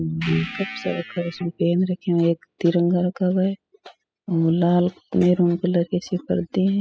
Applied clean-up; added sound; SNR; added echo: classical method spectral subtraction.